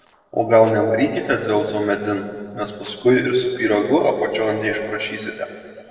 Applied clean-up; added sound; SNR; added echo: neural separator model SepFormer DNS4.